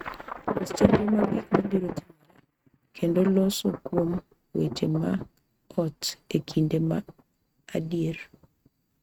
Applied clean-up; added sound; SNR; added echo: neural mask model RNNoise.